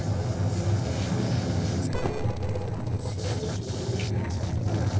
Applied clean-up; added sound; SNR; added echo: neural separator model SepFormer DNS4.